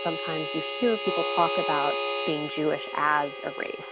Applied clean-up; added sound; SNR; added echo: none; Harmonica; 3 dB; none.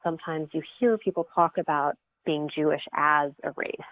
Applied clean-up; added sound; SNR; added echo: neural mask model Resemble Enhance denoiser.